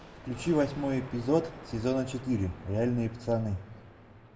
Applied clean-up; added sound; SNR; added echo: none; Thunder; 16 dB; reverberation time 1.1 s.